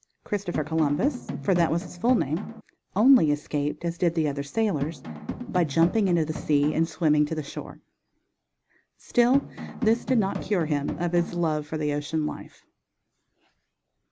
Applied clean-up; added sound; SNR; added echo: none; Drum; 8 dB; none.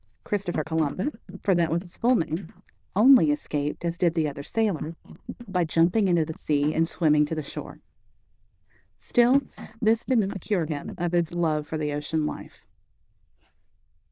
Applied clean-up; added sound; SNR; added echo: neural diffusion model UNIVERSE++.